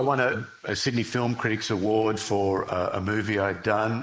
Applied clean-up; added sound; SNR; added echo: neural mask model Resemble Enhance denoiser.